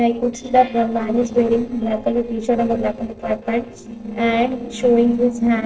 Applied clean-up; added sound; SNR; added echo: neural separator model SepFormer DNS4.